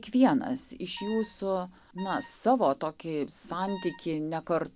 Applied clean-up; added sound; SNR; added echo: none; Wind instrument, woodwind instrument; 18 dB; none.